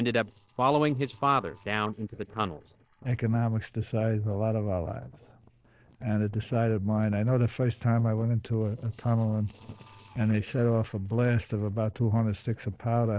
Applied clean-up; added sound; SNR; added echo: neural separator model SepFormer DNS4.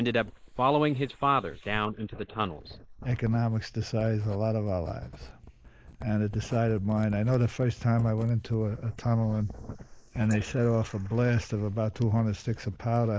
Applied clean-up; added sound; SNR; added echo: neural mask model Resemble Enhance denoiser.